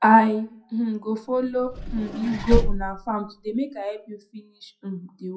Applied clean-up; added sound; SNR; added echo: classical method WPE with log-MMSE.